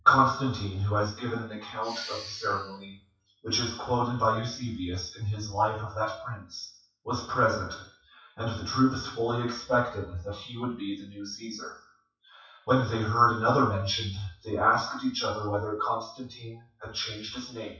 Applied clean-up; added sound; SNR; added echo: classical method WPE with log-MMSE.